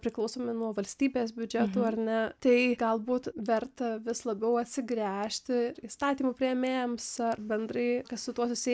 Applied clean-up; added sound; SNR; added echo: none; none; none; none.